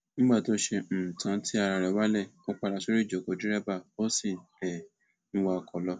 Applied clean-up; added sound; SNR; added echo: none; none; none; none.